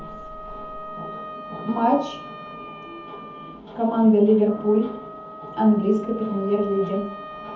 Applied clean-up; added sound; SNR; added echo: none; Wind instrument, woodwind instrument; 15 dB; reverberation time 0.6 s.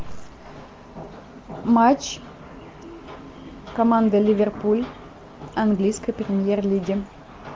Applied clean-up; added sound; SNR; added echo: none; none; none; none.